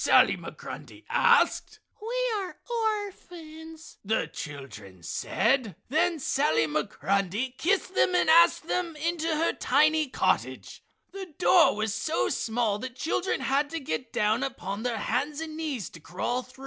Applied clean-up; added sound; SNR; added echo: none; none; none; none.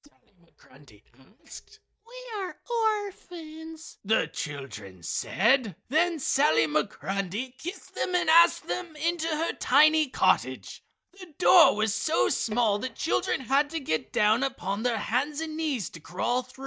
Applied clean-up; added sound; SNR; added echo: neural mask model DeepFilterNet 3.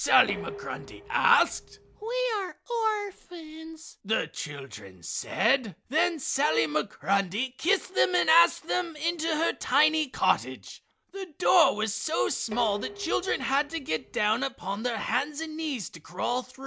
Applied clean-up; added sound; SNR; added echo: none; Dishes, pots, and pans; 16 dB; none.